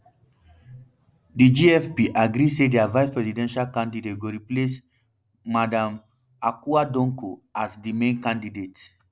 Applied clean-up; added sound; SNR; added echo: none; none; none; none.